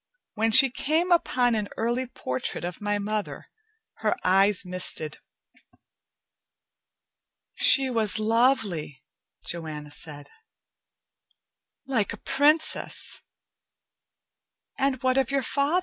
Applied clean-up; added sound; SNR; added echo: none; none; none; none.